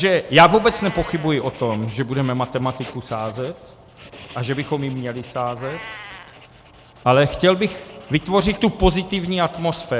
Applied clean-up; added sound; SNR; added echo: none; Meow + Writing; 20 dB; none.